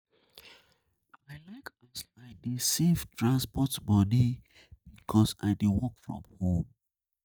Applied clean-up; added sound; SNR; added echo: neural mask model DeepFilterNet 3.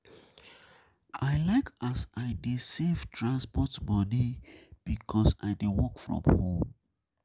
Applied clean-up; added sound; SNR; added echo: none; none; none; none.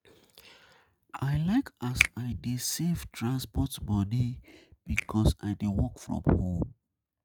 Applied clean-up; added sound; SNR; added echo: neural mask model RNNoise.